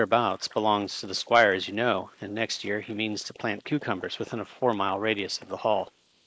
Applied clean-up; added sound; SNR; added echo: neural mask model Resemble Enhance denoiser.